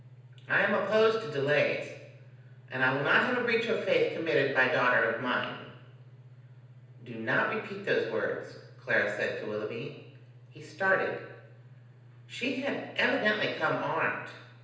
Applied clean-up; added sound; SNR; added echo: none; none; none; reverberation time 0.9 s.